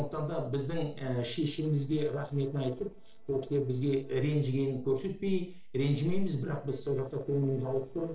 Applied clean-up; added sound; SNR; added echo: neural separator model SepFormer DNS4.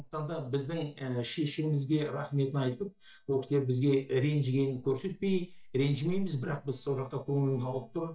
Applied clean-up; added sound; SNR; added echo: neural mask model DeepFilterNet 3.